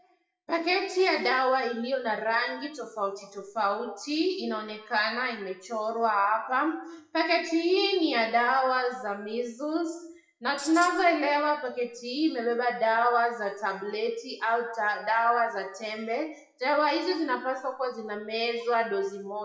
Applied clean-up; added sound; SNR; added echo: classical method WPE with log-MMSE.